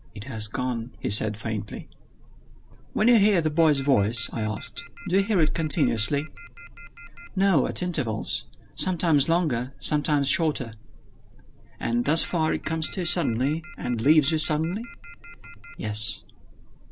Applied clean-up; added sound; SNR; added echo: none; Telephone; 19 dB; none.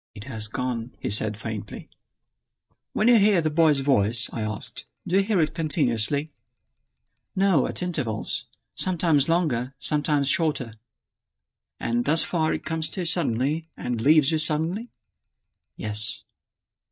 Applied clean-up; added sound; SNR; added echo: neural mask model DeepFilterNet 3.